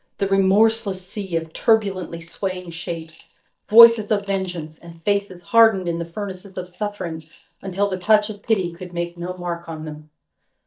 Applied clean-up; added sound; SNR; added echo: neural mask model DeepFilterNet 3.